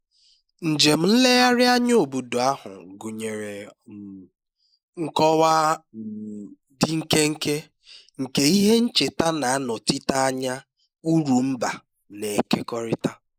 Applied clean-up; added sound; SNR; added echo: neural mask model Resemble Enhance denoiser.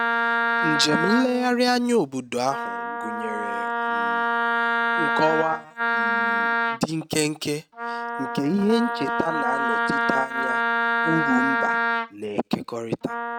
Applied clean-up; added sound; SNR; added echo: neural mask model RNNoise.